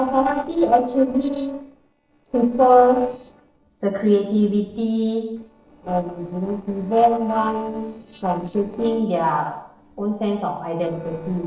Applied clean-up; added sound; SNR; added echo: neural separator model SepFormer DNS4.